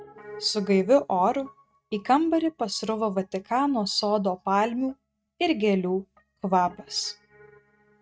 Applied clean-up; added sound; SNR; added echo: neural mask model RNNoise.